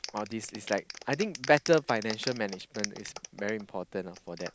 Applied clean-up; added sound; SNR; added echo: none; Clapping; 12 dB; none.